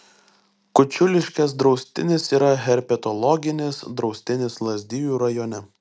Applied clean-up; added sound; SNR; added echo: none; none; none; none.